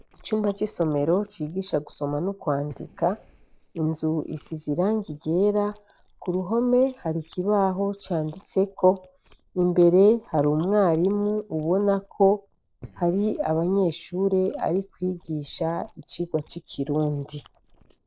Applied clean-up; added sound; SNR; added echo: neural separator model SepFormer DNS4.